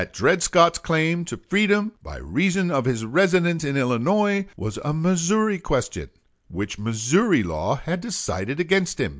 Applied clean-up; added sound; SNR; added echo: none; none; none; none.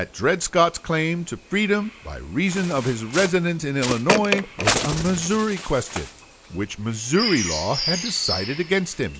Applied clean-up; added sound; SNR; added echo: none; Bird; 6 dB; none.